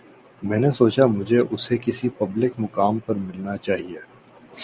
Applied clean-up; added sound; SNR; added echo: none; none; none; none.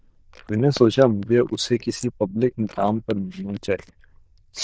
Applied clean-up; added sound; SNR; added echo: neural diffusion model UNIVERSE++.